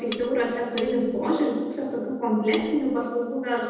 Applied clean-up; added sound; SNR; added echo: none; Cutlery, silverware; 16 dB; reverberation time 1.0 s.